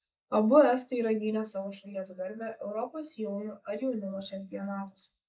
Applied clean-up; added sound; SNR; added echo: neural mask model Resemble Enhance denoiser.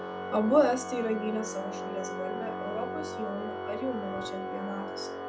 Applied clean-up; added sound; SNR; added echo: none; Organ; 5 dB; none.